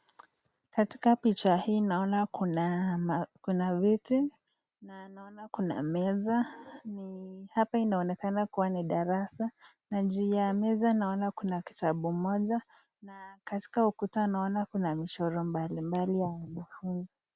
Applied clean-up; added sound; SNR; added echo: none; none; none; none.